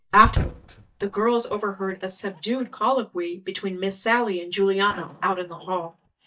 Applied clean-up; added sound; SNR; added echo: neural mask model DeepFilterNet 3.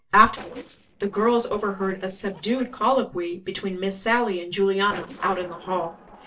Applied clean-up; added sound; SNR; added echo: neural separator model SepFormer DNS4.